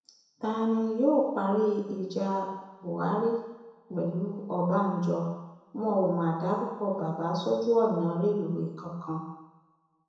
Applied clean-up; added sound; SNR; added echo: none; none; none; reverberation time 1.0 s.